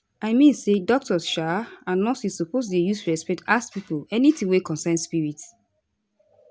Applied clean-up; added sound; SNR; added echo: none; none; none; none.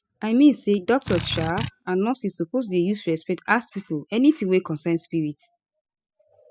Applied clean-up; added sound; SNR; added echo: classical method spectral subtraction.